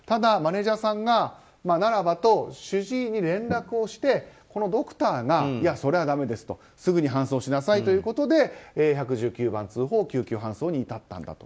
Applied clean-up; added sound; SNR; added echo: none; none; none; none.